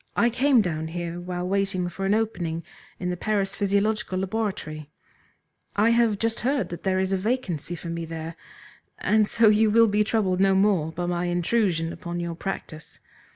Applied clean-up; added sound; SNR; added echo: none; none; none; none.